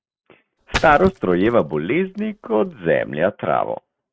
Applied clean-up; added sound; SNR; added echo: neural mask model RNNoise.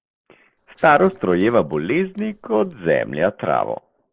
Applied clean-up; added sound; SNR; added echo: neural separator model SepFormer DNS4.